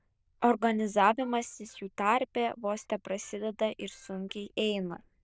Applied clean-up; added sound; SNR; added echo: neural diffusion model UNIVERSE++.